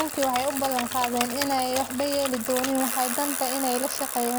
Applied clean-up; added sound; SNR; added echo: none; Bicycle; 4 dB; none.